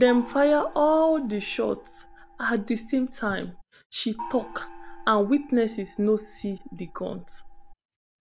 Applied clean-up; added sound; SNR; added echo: none; Gong; 16 dB; none.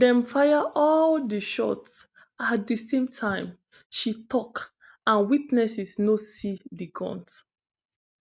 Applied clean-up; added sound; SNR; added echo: none; none; none; none.